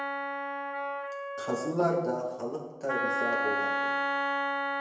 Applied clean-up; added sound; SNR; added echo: none; Wind instrument, woodwind instrument; -2 dB; reverberation time 1.0 s.